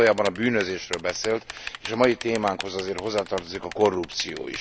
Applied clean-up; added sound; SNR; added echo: none; Typing; 14 dB; none.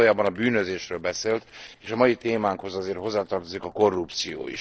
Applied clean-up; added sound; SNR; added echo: neural separator model SepFormer DNS4.